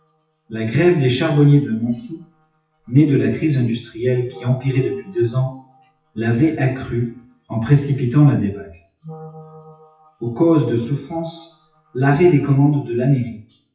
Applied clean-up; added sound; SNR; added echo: classical method WPE with log-MMSE.